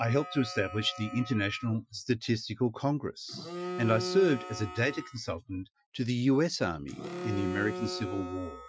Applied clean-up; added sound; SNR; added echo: classical method Wiener filter.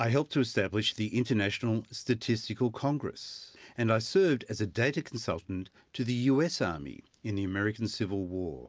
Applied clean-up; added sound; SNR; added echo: none; none; none; none.